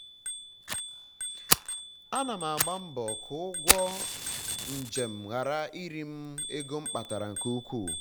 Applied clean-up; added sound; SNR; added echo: none; Fire + Bicycle bell; -2 dB; none.